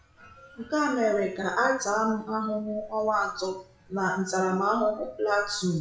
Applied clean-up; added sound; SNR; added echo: classical method WPE with log-MMSE.